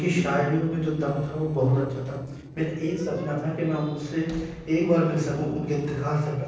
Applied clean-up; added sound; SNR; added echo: neural separator model SepFormer DNS4.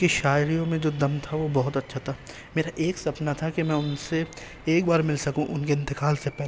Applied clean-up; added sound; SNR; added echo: none; none; none; none.